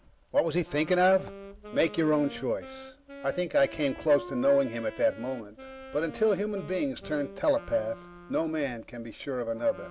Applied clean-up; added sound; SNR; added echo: none; Wind instrument, woodwind instrument; 17 dB; none.